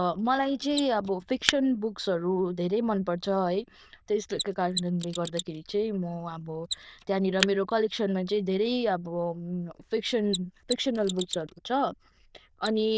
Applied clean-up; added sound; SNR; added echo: neural diffusion model UNIVERSE++.